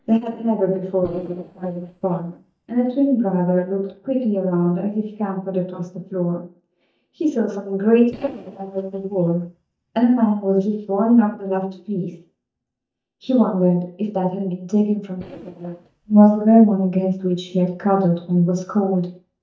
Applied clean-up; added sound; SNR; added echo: neural mask model DeepFilterNet 3.